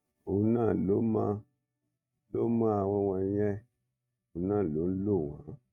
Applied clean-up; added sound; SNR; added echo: neural mask model RNNoise.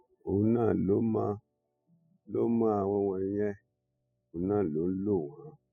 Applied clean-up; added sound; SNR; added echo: classical method spectral subtraction.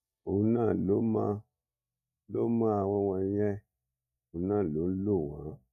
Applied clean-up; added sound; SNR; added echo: neural mask model DeepFilterNet 3.